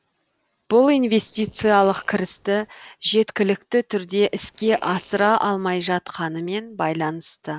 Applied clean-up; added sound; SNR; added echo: neural separator model SepFormer DNS4.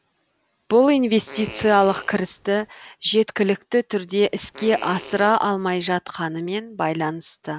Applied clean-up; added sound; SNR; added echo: none; Fart; 18 dB; none.